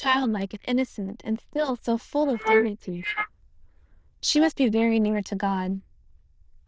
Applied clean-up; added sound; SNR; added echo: neural diffusion model UNIVERSE++.